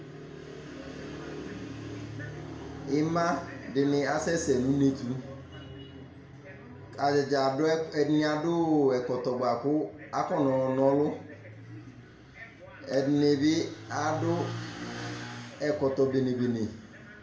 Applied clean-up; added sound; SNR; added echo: none; none; none; reverberation time 0.7 s.